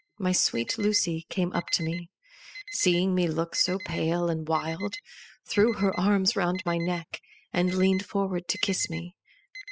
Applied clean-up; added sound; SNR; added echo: classical method spectral subtraction.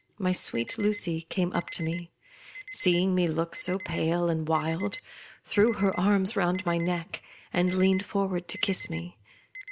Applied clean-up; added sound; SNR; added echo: none; Alarm; 17 dB; none.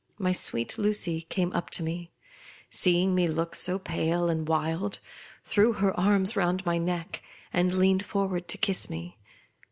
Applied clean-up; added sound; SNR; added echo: none; none; none; none.